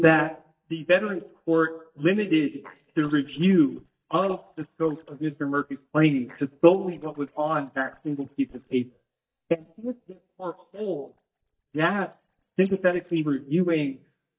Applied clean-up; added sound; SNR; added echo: neural mask model DeepFilterNet 3.